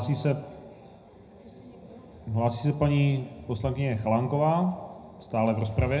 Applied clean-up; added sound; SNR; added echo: none; none; none; reverberation time 0.5 s.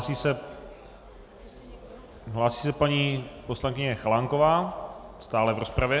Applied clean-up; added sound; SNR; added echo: none; none; none; none.